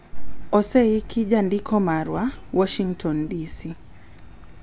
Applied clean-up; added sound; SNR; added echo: none; none; none; none.